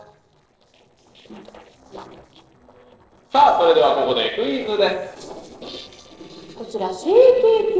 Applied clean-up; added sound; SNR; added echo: neural separator model SepFormer DNS4.